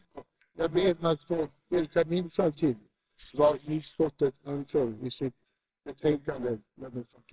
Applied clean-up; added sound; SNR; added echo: neural separator model SepFormer WHAMR!.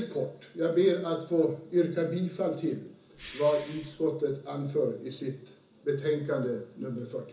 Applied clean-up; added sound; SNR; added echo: none; Respiratory sounds; 18 dB; reverberation time 0.7 s.